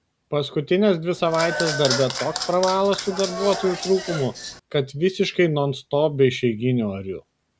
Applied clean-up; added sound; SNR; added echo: none; Applause / Clapping; 7 dB; none.